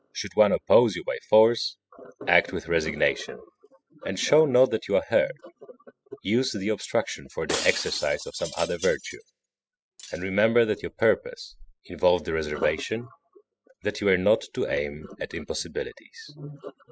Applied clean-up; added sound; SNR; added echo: classical method spectral subtraction.